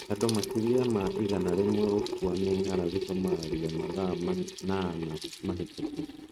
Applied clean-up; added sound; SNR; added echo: neural mask model RNNoise.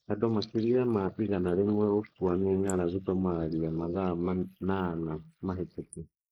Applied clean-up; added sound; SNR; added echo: neural mask model Resemble Enhance denoiser.